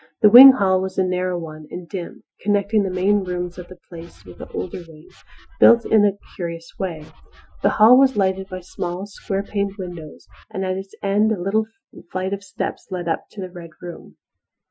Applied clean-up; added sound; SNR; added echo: classical method Wiener filter.